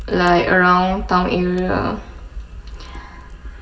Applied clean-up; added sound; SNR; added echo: none; Fire; 14 dB; reverberation time 0.7 s.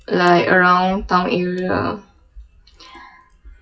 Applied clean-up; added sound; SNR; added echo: classical method WPE with log-MMSE.